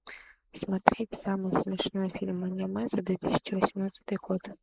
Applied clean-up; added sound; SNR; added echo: neural mask model Resemble Enhance denoiser.